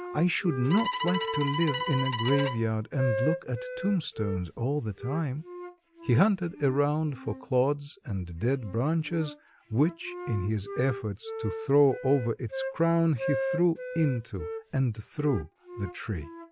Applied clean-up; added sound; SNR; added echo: none; Bowed string instrument + Wind instrument, woodwind instrument; 8 dB; none.